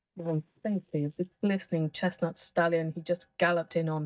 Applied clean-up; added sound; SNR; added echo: neural mask model DeepFilterNet 3.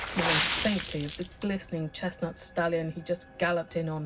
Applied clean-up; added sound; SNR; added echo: none; Water / Splash, splatter; 4 dB; reverberation time 0.4 s.